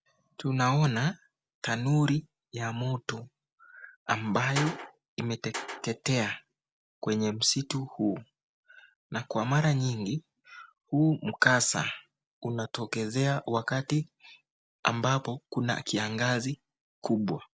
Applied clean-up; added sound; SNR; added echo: none; none; none; none.